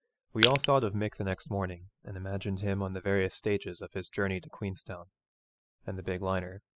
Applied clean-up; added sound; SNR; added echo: classical method spectral subtraction.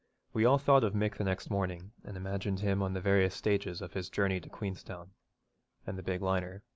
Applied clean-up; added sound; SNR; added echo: none; none; none; none.